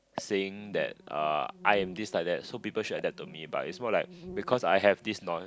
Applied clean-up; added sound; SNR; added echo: none; Insect; 19 dB; none.